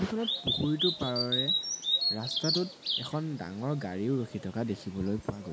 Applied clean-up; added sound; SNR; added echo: none; Bird vocalization, bird call, bird song; 1 dB; none.